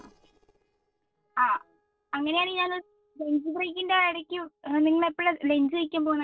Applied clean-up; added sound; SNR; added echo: neural separator model SepFormer DNS4.